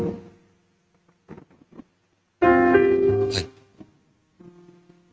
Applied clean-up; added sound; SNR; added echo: neural mask model RNNoise.